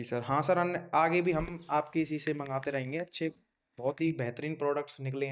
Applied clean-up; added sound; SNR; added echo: neural mask model DeepFilterNet 3.